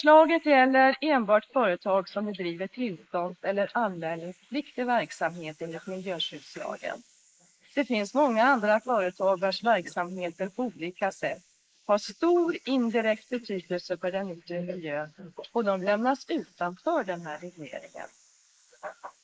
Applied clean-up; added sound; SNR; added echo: neural mask model Resemble Enhance denoiser.